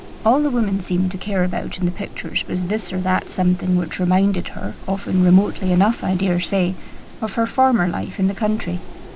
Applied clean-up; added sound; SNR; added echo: none; Wind; 10 dB; none.